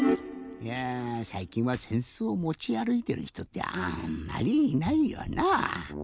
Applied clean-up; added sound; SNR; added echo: none; Bicycle; 20 dB; none.